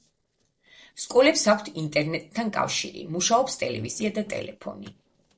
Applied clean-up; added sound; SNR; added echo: neural separator model SepFormer DNS4.